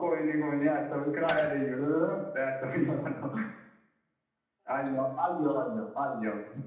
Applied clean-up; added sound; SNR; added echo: none; Mechanisms; 13 dB; reverberation time 0.8 s.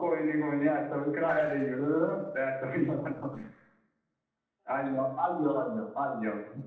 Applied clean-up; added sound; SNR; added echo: neural separator model SepFormer DNS4.